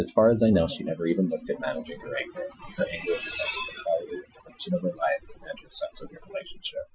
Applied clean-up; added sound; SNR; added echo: classical method Wiener filter.